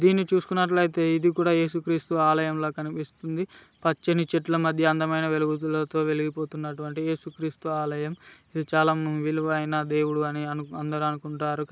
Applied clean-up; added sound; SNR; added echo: none; none; none; none.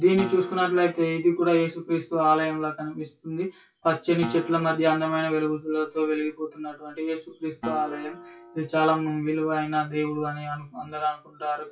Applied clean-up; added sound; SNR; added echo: classical method WPE with log-MMSE.